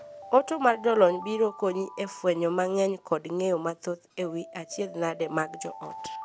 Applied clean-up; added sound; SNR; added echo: none; Alarm; 16 dB; none.